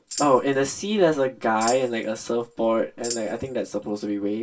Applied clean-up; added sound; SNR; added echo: none; Tambourine; 16 dB; reverberation time 0.1 s.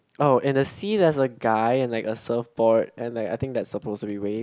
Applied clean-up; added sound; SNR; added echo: none; none; none; none.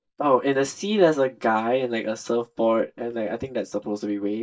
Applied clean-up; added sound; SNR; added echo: neural mask model DeepFilterNet 3.